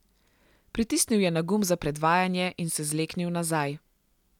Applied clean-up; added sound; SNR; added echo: none; none; none; none.